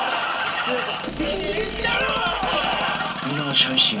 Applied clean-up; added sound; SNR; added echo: none; Cupboard open or close; 8 dB; reverberation time 0.2 s.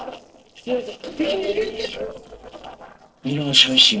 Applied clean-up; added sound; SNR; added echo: neural separator model SepFormer DNS4.